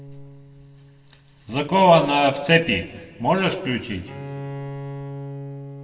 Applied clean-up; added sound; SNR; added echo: none; Bowed string instrument; 15 dB; reverberation time 1.2 s.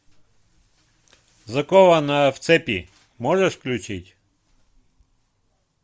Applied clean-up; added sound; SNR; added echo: none; none; none; none.